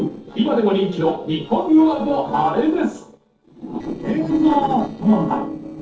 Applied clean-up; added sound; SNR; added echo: neural separator model SepFormer DNS4.